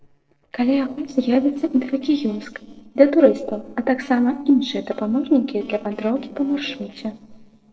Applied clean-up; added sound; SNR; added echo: neural separator model SepFormer DNS4.